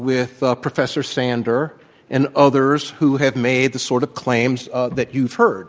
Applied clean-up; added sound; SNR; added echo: none; none; none; none.